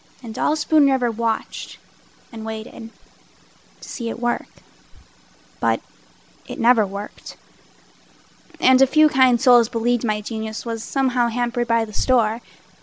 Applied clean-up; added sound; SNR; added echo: none; none; none; none.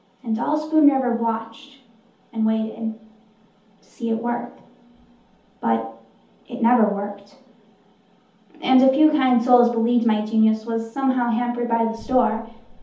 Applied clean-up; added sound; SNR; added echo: none; none; none; reverberation time 0.6 s.